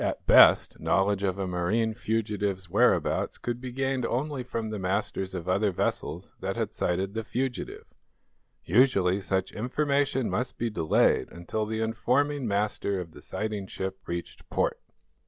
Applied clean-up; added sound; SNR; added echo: none; none; none; none.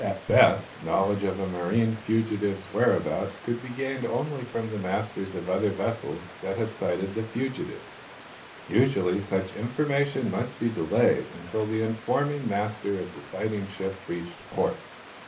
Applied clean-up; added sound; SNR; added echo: none; Stream; 17 dB; reverberation time 0.3 s.